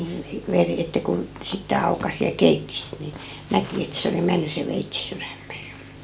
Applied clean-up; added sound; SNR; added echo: none; none; none; none.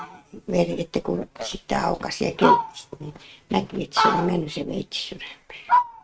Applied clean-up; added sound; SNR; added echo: neural mask model RNNoise.